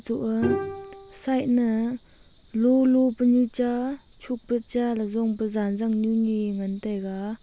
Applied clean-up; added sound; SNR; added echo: none; Bowed string instrument; 10 dB; none.